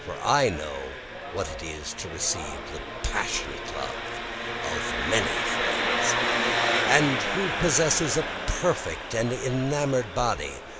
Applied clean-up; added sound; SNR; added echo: none; Engine; 1 dB; none.